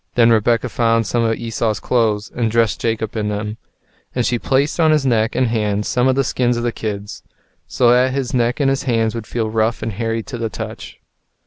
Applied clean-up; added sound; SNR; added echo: none; none; none; none.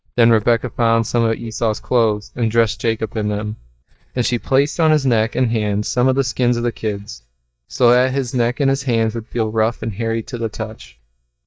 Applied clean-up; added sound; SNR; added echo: neural mask model DeepFilterNet 3.